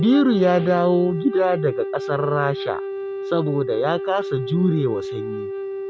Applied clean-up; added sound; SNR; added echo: none; Wind instrument, woodwind instrument; 7 dB; none.